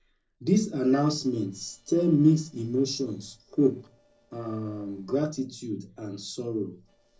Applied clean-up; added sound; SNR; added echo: neural separator model SepFormer DNS4.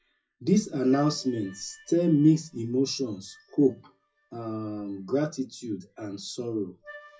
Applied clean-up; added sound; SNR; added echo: classical method WPE with log-MMSE.